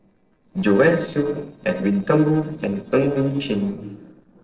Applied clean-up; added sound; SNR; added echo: neural separator model SepFormer DNS4.